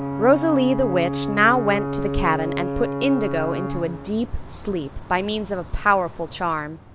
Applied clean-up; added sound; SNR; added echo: none; Alarm / Ocean / Boat, Water vehicle; 6 dB; none.